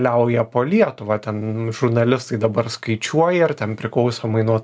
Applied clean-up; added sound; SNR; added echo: none; none; none; none.